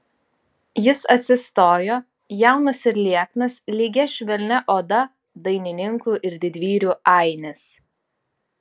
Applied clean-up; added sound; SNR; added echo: none; none; none; none.